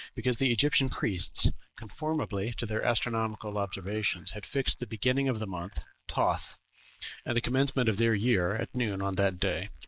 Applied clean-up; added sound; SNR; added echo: neural mask model Resemble Enhance denoiser.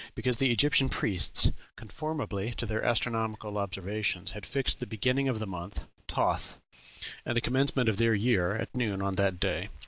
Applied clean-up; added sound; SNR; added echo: none; none; none; none.